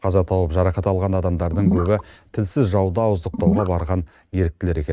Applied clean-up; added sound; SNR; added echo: neural mask model RNNoise.